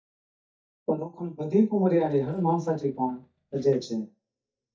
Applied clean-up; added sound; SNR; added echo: neural mask model DeepFilterNet 3.